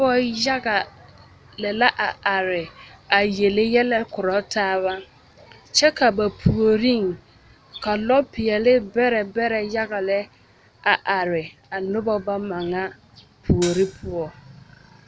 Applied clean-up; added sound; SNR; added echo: none; Hi-hat; 13 dB; none.